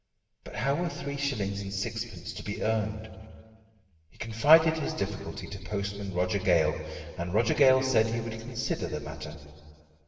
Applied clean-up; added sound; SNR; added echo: none; none; none; reverberation time 1.9 s.